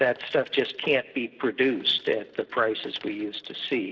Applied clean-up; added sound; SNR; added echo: neural separator model SepFormer DNS4.